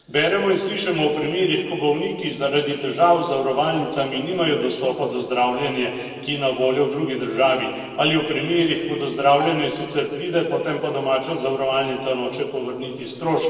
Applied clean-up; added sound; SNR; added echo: neural separator model SepFormer DNS4.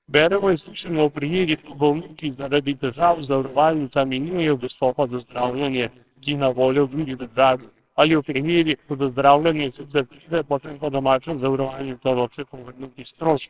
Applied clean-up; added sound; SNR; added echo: neural separator model SepFormer WHAMR!.